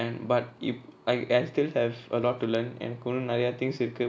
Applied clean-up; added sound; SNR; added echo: none; none; none; none.